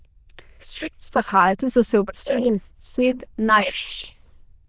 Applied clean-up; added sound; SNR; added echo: neural diffusion model UNIVERSE++.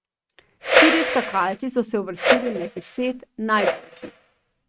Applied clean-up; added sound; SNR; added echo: neural mask model RNNoise.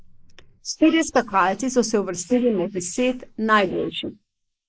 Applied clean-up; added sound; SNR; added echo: neural mask model Resemble Enhance denoiser.